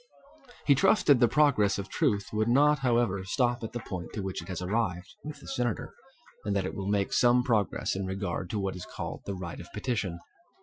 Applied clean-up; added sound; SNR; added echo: classical method Wiener filter.